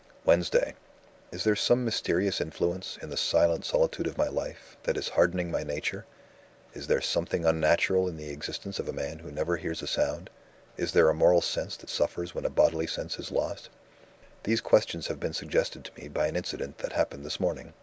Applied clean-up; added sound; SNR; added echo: none; none; none; none.